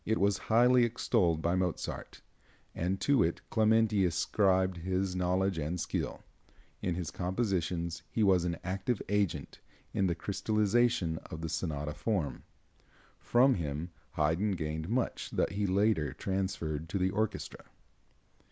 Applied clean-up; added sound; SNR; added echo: none; none; none; none.